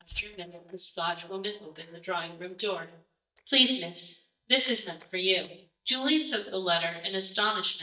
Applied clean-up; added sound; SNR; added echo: neural mask model DeepFilterNet 3.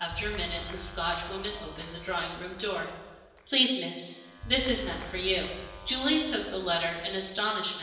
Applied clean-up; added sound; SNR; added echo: none; Clapping; 13 dB; reverberation time 1.0 s.